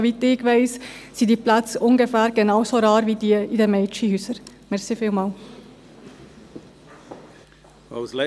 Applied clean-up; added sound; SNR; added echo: none; none; none; none.